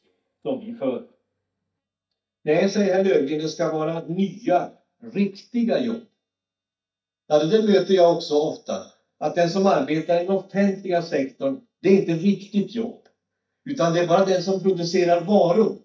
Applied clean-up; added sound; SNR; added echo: neural mask model DeepFilterNet 3.